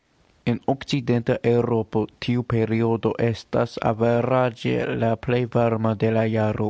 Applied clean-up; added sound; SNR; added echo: none; none; none; none.